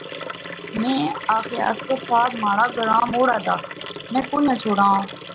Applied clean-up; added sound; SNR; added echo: none; Liquid; 11 dB; none.